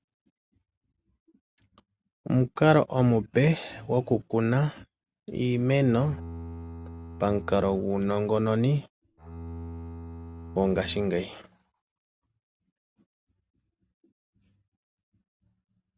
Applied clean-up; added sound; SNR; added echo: none; Bowed string instrument; 12 dB; none.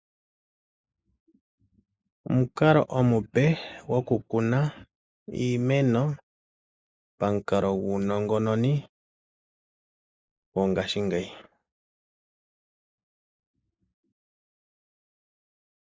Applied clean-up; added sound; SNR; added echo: neural mask model Resemble Enhance denoiser.